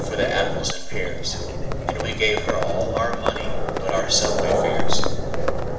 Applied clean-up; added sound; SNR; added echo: none; Livestock, farm animals, working animals; 4 dB; reverberation time 1.1 s.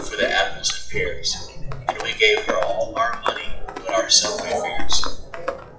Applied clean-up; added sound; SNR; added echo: classical method WPE with log-MMSE.